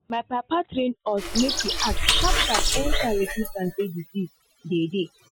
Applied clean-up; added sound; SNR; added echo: classical method Wiener filter.